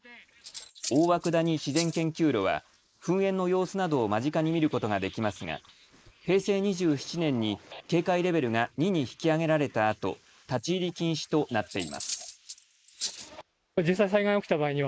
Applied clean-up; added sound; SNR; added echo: neural mask model Resemble Enhance denoiser.